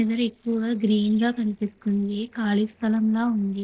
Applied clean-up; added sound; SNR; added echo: neural separator model SepFormer DNS4.